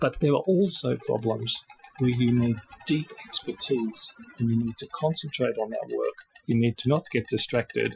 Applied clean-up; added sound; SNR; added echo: classical method Wiener filter.